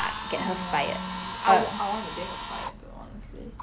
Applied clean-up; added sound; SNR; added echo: none; Drill; 8 dB; none.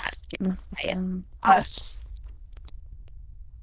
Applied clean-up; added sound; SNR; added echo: neural diffusion model UNIVERSE++.